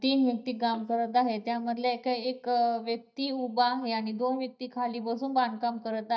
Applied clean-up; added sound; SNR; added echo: neural mask model DeepFilterNet 3.